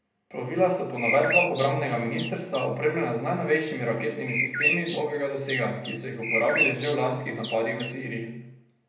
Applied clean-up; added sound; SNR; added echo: none; Bird; 2 dB; reverberation time 0.7 s.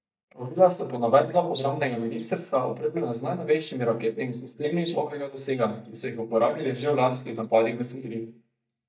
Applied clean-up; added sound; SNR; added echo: neural mask model DeepFilterNet 3.